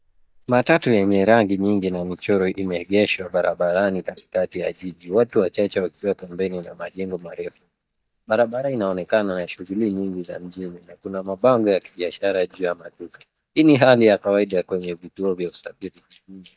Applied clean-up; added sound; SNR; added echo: neural mask model DeepFilterNet 3.